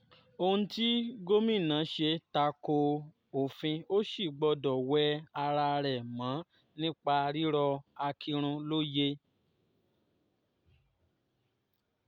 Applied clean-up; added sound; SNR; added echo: none; none; none; none.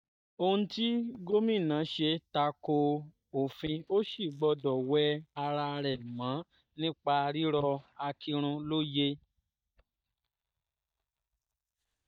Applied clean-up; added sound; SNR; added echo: neural mask model DeepFilterNet 3.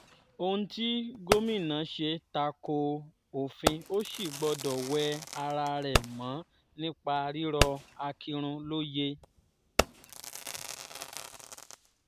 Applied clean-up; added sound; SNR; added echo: none; Fireworks; 3 dB; none.